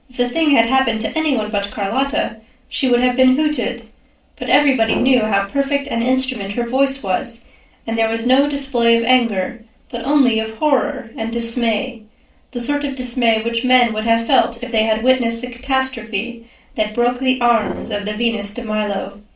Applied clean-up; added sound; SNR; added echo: neural separator model SepFormer DNS4.